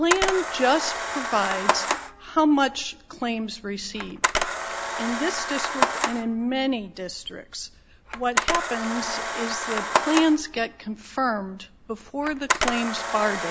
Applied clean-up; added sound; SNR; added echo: none; Camera; 2 dB; none.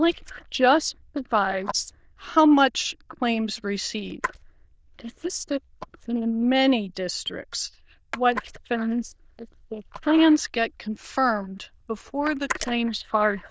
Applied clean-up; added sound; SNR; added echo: neural diffusion model UNIVERSE++.